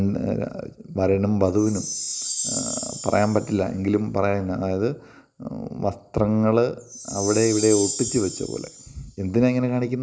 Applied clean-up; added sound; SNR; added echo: none; Chime; 10 dB; none.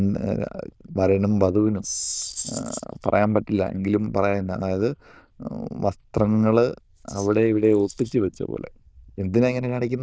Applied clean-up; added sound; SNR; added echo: neural diffusion model UNIVERSE++.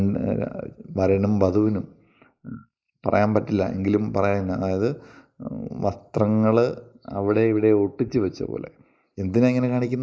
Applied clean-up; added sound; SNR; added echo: neural mask model Resemble Enhance denoiser.